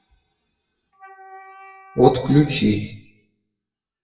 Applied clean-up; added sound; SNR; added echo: classical method WPE with log-MMSE.